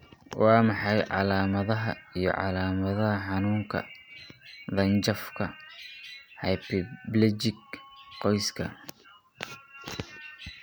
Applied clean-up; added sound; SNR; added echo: none; none; none; none.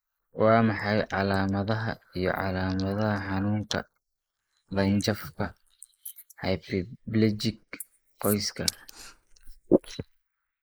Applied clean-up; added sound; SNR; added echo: neural mask model Resemble Enhance denoiser.